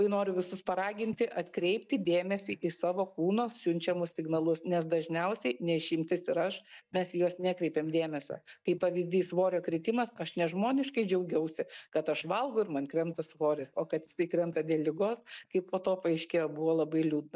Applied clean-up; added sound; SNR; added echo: neural mask model DeepFilterNet 3.